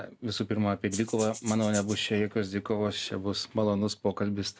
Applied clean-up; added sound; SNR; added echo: none; Rattle (instrument); 11 dB; none.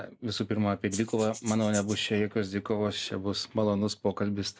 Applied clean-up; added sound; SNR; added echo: neural mask model Resemble Enhance denoiser.